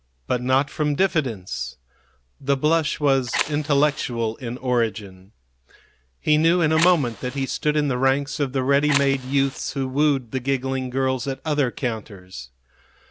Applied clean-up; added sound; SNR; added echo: none; Fire; 9 dB; none.